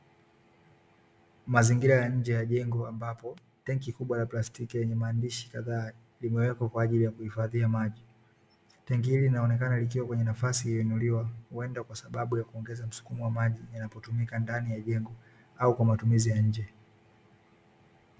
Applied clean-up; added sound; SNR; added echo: none; none; none; none.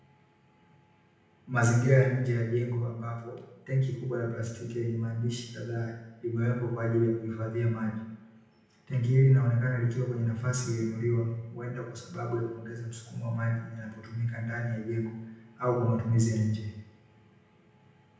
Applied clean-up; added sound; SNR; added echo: none; none; none; reverberation time 0.9 s.